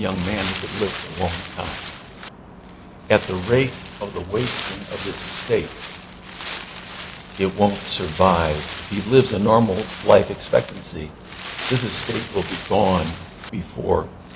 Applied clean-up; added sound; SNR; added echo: none; Wind; 10 dB; none.